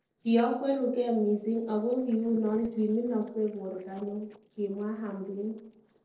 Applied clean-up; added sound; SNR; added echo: neural separator model SepFormer DNS4.